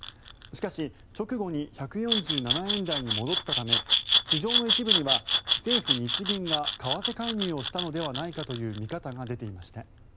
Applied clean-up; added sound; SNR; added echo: none; Glass; -3 dB; none.